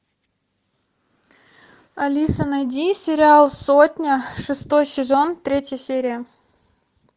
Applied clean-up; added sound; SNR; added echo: none; none; none; none.